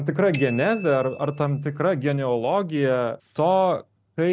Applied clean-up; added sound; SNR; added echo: none; Bicycle bell; 10 dB; none.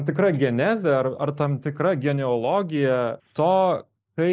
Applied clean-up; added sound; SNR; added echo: neural mask model Resemble Enhance denoiser.